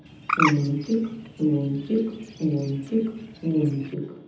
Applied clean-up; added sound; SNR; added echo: none; Bird; 7 dB; reverberation time 0.8 s.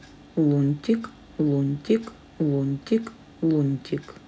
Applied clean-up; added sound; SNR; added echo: none; none; none; none.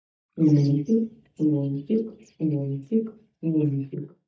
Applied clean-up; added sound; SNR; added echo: neural mask model DeepFilterNet 3.